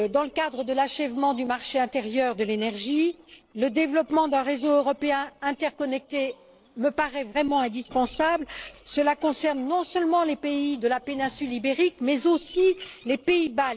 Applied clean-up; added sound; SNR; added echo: neural separator model SepFormer DNS4.